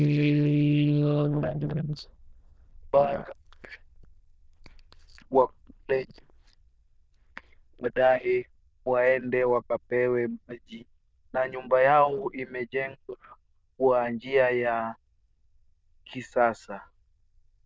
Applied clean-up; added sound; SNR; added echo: neural diffusion model UNIVERSE++.